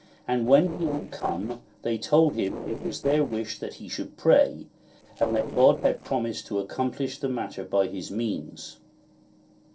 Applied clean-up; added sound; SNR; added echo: neural separator model SepFormer DNS4.